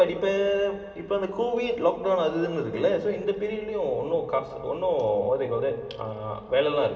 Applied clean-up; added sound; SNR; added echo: none; none; none; reverberation time 2.2 s.